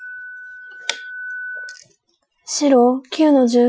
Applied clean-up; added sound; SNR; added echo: classical method Wiener filter.